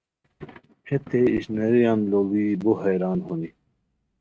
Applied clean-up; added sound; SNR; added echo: neural mask model RNNoise.